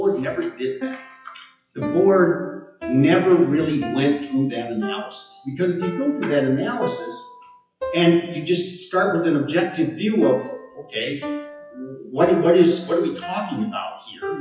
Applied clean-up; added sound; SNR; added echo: classical method WPE with log-MMSE.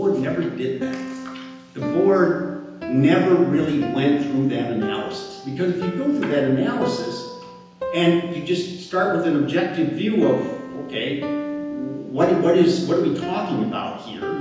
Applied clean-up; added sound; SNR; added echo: none; Piano; 11 dB; reverberation time 0.9 s.